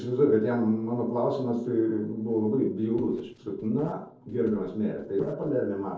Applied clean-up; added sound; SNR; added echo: neural separator model SepFormer DNS4.